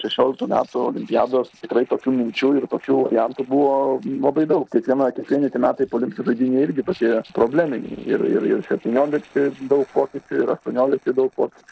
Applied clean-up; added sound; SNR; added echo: neural separator model SepFormer DNS4.